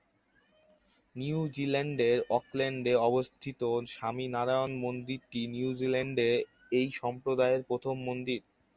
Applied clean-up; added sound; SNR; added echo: none; none; none; none.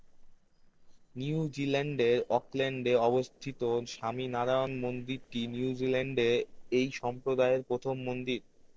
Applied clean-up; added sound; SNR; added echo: neural separator model SepFormer DNS4.